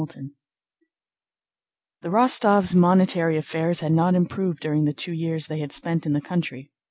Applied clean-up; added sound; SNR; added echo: none; none; none; none.